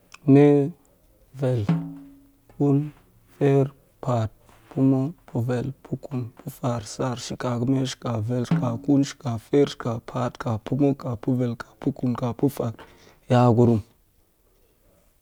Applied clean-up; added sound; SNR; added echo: none; Snare drum; 8 dB; none.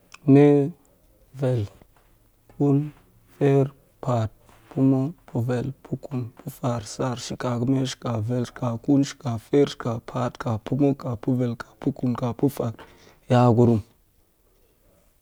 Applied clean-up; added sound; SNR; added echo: none; none; none; none.